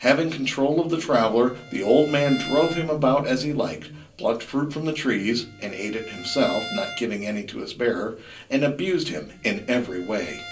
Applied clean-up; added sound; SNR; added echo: none; Bowed string instrument; 17 dB; reverberation time 0.3 s.